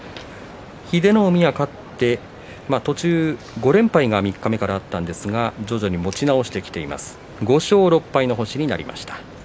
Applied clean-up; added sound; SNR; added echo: none; none; none; none.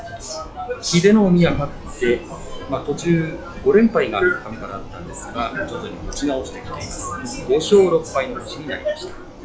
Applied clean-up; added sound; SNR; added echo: classical method log-MMSE.